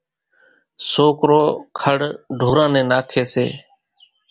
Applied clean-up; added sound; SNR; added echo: none; none; none; none.